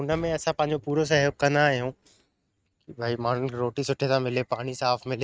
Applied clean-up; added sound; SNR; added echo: neural mask model RNNoise.